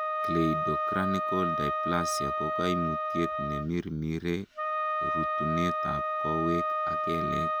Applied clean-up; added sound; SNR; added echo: none; Wind instrument, woodwind instrument; -2 dB; none.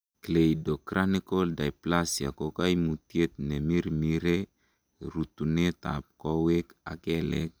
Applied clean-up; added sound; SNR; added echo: none; none; none; none.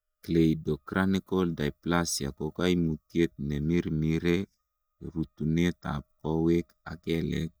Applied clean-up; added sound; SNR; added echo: neural mask model DeepFilterNet 3.